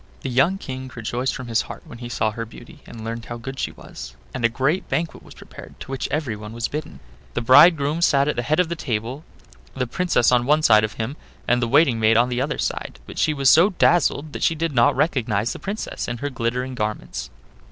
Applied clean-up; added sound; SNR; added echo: none; none; none; none.